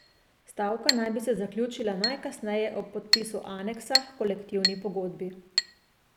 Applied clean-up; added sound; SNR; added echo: none; Chink, clink; 1 dB; none.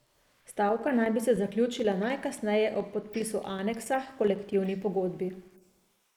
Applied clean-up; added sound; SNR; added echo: neural mask model Resemble Enhance denoiser.